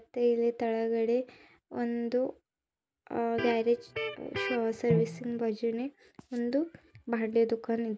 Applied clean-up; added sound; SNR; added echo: none; Electric guitar; 4 dB; none.